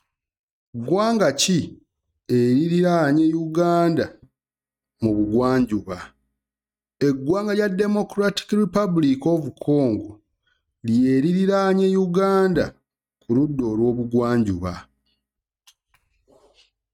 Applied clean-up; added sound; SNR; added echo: neural mask model RNNoise.